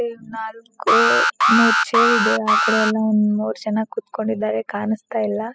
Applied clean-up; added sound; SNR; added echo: classical method spectral subtraction.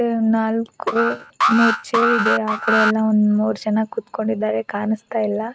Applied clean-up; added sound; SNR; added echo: neural mask model RNNoise.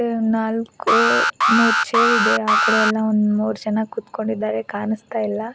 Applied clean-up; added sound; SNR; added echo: none; Alarm; -2 dB; none.